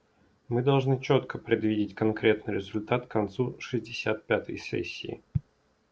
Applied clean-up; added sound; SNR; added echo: none; none; none; none.